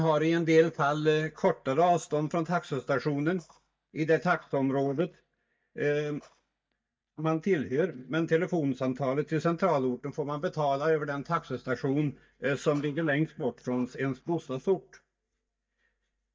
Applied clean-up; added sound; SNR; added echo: neural mask model DeepFilterNet 3.